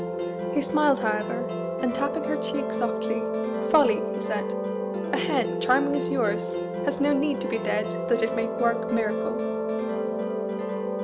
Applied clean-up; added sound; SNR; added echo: none; Musical instrument; 0 dB; none.